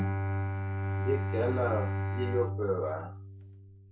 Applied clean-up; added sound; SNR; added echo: none; Bowed string instrument; -2 dB; reverberation time 0.2 s.